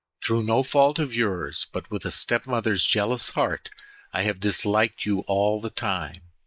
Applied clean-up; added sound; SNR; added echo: neural mask model Resemble Enhance denoiser.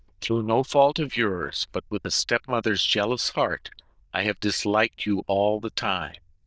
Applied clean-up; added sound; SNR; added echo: neural diffusion model UNIVERSE++.